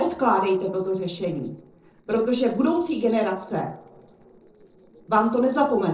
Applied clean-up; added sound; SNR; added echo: neural separator model SepFormer DNS4.